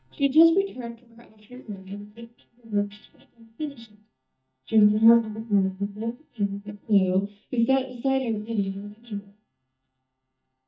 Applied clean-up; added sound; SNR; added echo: neural mask model DeepFilterNet 3.